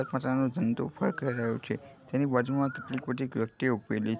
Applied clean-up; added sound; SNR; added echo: none; none; none; none.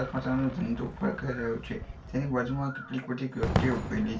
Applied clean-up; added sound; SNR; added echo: none; Fireworks; 5 dB; reverberation time 0.2 s.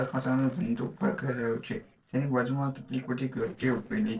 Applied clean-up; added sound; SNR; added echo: neural separator model SepFormer DNS4.